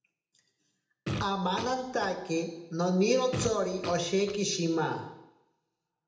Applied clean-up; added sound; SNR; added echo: none; Fart; 8 dB; reverberation time 0.8 s.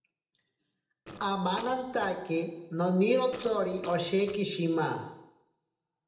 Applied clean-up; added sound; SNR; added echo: neural separator model SepFormer DNS4.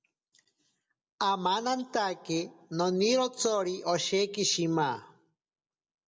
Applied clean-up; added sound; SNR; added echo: none; none; none; none.